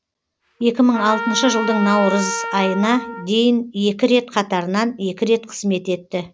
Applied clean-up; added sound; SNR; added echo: none; Trumpet; 8 dB; none.